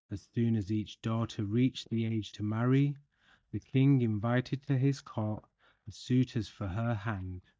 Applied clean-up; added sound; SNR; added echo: neural mask model DeepFilterNet 3.